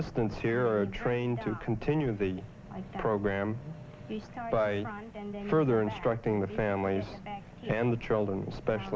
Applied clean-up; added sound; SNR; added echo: none; none; none; none.